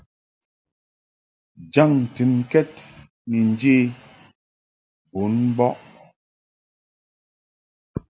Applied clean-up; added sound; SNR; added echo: none; none; none; none.